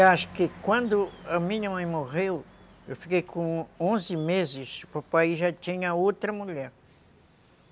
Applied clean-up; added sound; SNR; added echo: none; none; none; none.